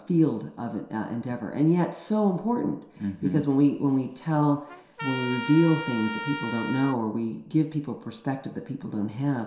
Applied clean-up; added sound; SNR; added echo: none; Trumpet; 11 dB; reverberation time 0.7 s.